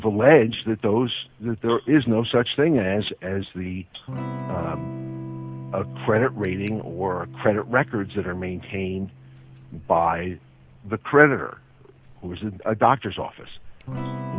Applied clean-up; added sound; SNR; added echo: none; Electric guitar / Strum; 14 dB; none.